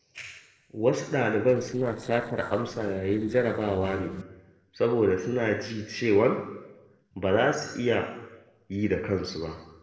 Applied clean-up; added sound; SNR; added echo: neural separator model SepFormer DNS4.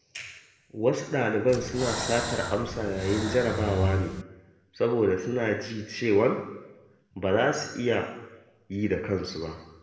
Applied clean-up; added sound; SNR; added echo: none; Breathing; 3 dB; reverberation time 1.0 s.